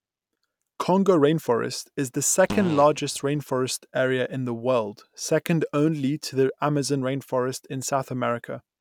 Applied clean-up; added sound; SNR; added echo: none; Fart; 11 dB; none.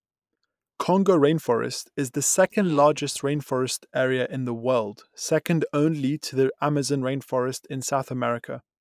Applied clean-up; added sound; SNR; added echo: neural mask model Resemble Enhance denoiser.